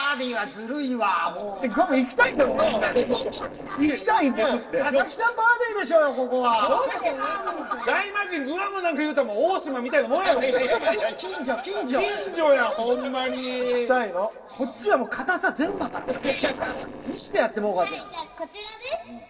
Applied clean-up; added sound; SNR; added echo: neural separator model SepFormer DNS4.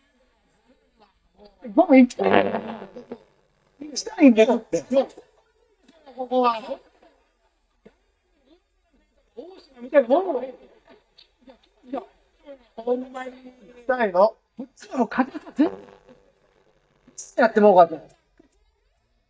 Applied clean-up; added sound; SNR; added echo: neural mask model DeepFilterNet 3.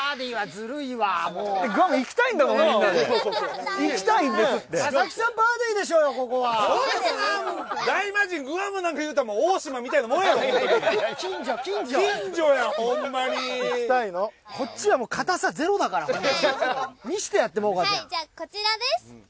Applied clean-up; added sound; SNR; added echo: none; none; none; none.